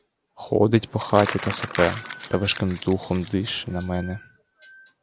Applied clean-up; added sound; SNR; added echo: none; Crumpling, crinkling; 10 dB; none.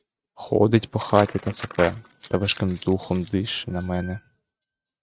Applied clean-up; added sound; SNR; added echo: neural mask model RNNoise.